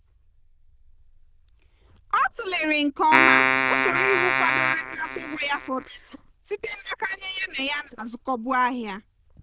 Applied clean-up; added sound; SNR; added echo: neural diffusion model UNIVERSE++.